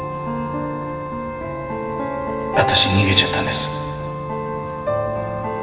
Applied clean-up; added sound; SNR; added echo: none; Wind instrument, woodwind instrument; 7 dB; reverberation time 1.9 s.